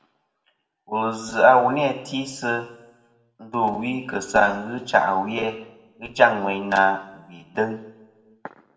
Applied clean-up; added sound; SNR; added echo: none; none; none; reverberation time 0.8 s.